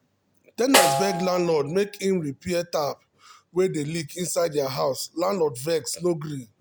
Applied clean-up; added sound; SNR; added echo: none; Snare drum; 1 dB; none.